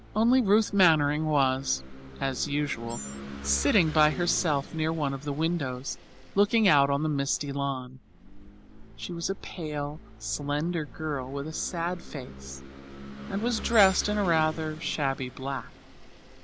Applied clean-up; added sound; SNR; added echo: none; Engine / Vehicle + Animal; 14 dB; none.